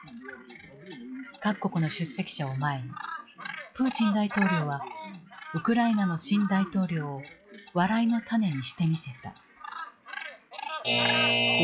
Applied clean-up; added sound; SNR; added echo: classical method log-MMSE.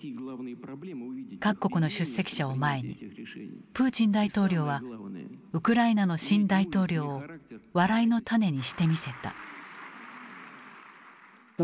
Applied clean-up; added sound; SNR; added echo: none; none; none; none.